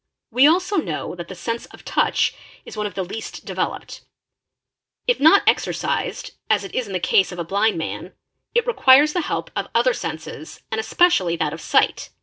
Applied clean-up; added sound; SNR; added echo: none; none; none; none.